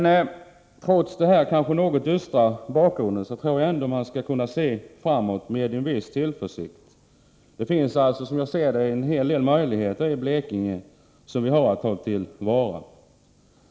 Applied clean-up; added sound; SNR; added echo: none; none; none; none.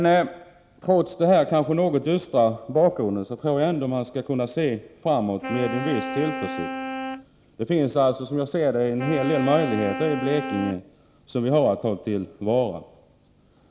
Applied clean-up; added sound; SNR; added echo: none; Wind instrument, woodwind instrument; 9 dB; none.